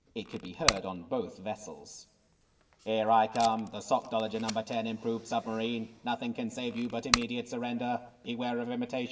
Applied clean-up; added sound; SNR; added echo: none; Packing tape, duct tape; 8 dB; reverberation time 1.7 s.